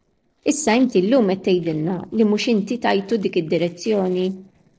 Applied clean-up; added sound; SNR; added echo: neural separator model SepFormer DNS4.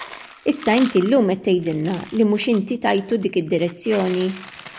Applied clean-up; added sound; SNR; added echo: none; Coin (dropping); 18 dB; none.